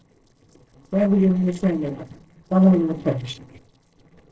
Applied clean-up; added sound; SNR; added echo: neural separator model SepFormer DNS4.